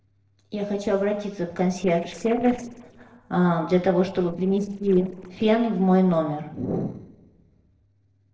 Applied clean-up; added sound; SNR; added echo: neural separator model SepFormer DNS4.